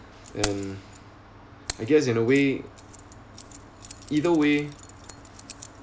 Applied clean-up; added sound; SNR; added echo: none; Keys jangling; 15 dB; none.